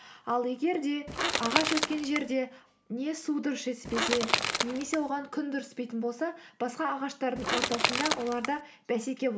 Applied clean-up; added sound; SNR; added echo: none; Crushing / Wood; -1 dB; none.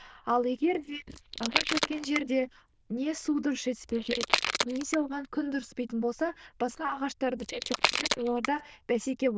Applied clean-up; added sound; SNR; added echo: neural diffusion model UNIVERSE++.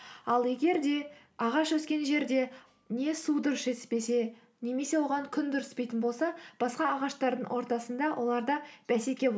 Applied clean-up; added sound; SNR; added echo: none; none; none; none.